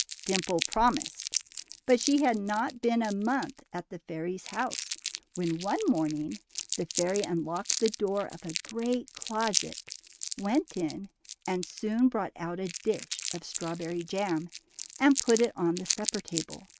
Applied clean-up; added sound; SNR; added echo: neural mask model RNNoise.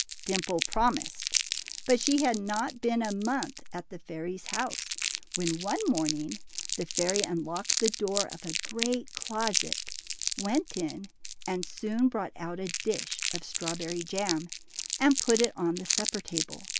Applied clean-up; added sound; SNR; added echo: none; Crumpling, crinkling; 4 dB; none.